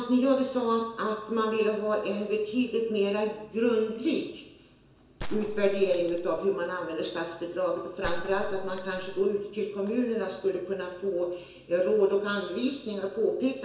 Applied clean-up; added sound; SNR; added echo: none; Gunshot, gunfire; 6 dB; reverberation time 0.7 s.